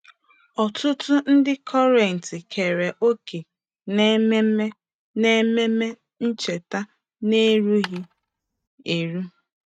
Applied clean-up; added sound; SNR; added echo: neural mask model RNNoise.